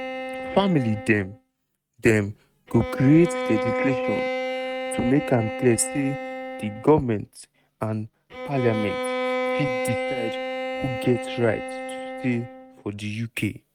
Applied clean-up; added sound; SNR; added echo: neural mask model RNNoise.